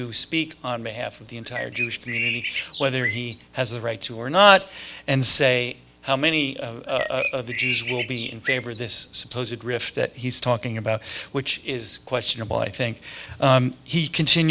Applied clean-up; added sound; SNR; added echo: none; Bird; 5 dB; none.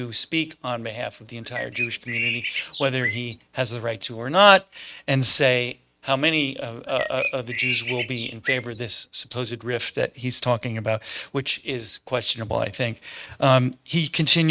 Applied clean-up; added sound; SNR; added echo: neural mask model RNNoise.